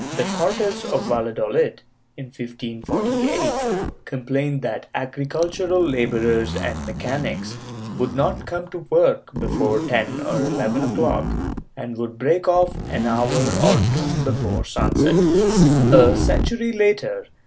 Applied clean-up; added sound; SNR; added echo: none; Zipper (clothing); 1 dB; none.